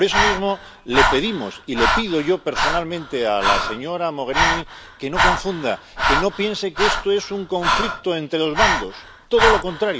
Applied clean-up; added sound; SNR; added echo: none; Breathing; 0 dB; none.